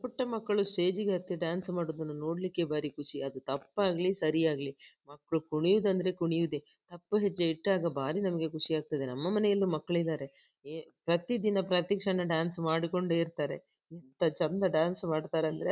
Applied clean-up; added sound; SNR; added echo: none; none; none; none.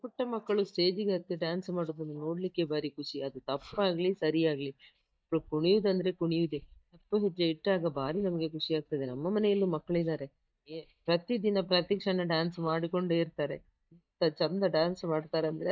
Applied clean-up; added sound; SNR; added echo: neural mask model DeepFilterNet 3.